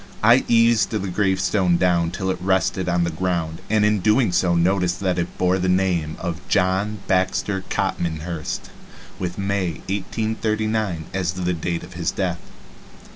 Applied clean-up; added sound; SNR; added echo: none; none; none; none.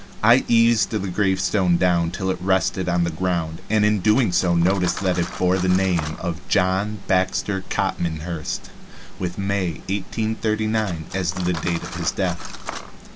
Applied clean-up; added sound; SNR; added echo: none; Cutlery, silverware; 18 dB; none.